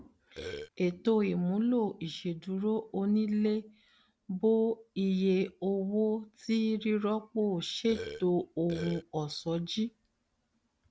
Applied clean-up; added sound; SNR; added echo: none; Burping, eructation; 9 dB; none.